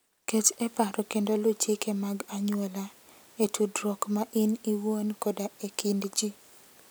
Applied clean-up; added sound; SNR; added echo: none; none; none; none.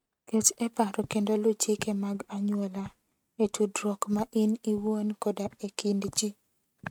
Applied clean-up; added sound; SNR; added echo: neural mask model RNNoise.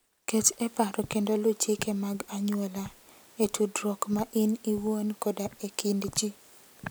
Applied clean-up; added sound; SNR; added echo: none; Walk, footsteps; 19 dB; none.